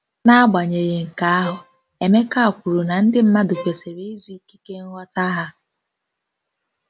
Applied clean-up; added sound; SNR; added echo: none; Bowed string instrument; 18 dB; none.